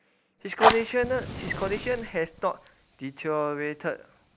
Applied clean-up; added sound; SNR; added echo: none; Fire; 1 dB; none.